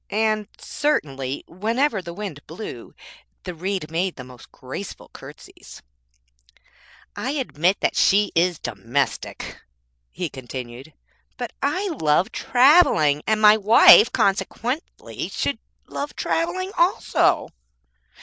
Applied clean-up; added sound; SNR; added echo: none; none; none; none.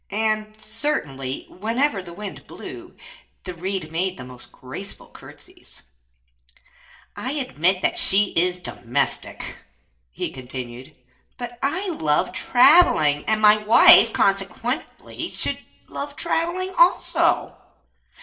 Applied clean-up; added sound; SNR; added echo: none; none; none; reverberation time 0.5 s.